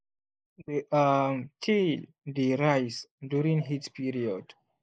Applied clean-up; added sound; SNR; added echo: neural mask model Resemble Enhance denoiser.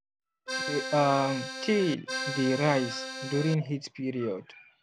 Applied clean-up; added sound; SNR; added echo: none; Accordion; 6 dB; none.